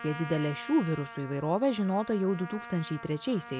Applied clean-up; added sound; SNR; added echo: none; Trumpet; 14 dB; none.